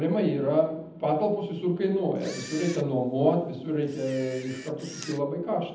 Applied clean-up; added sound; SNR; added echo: none; Camera; 18 dB; reverberation time 0.8 s.